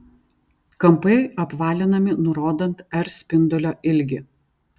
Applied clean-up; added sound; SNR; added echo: none; none; none; none.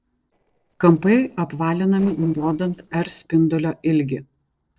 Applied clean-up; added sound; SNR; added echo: neural separator model SepFormer DNS4.